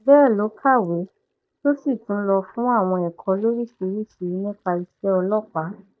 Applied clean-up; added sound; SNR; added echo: neural mask model DeepFilterNet 3.